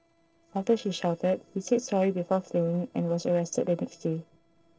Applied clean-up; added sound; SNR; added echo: neural separator model SepFormer DNS4.